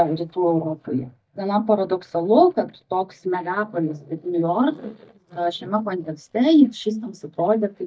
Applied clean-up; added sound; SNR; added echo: neural mask model DeepFilterNet 3.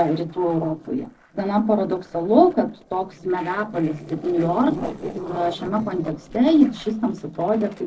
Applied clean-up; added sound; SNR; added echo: neural separator model SepFormer DNS4.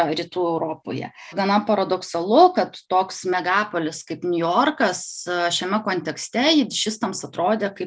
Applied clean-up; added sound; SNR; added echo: none; none; none; none.